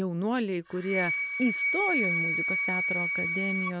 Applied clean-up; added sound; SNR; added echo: none; Wind instrument, woodwind instrument; -1 dB; none.